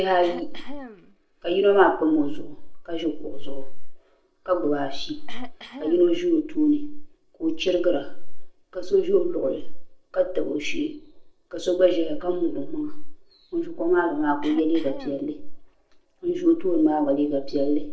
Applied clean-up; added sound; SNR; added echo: neural separator model SepFormer DNS4.